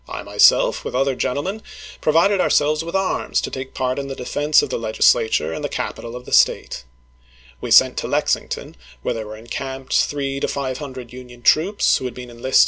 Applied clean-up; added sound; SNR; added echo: none; none; none; none.